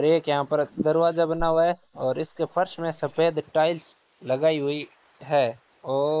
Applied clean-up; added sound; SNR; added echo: neural mask model Resemble Enhance denoiser.